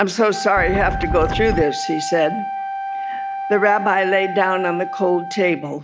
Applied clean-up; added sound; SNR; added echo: none; Wind instrument, woodwind instrument + Wind; 6 dB; none.